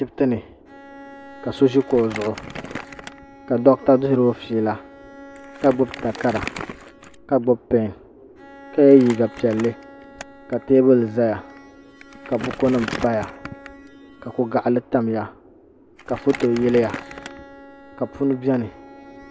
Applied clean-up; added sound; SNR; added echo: none; Bowed string instrument + Crumpling, crinkling; 16 dB; none.